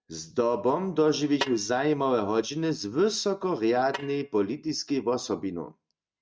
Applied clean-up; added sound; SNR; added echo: neural mask model RNNoise.